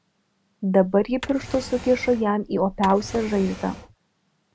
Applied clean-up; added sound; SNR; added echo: none; Drawer open or close; 15 dB; none.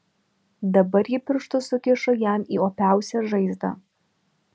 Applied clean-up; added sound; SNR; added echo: none; none; none; none.